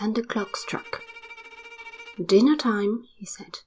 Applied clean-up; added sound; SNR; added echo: none; Bowed string instrument; 20 dB; none.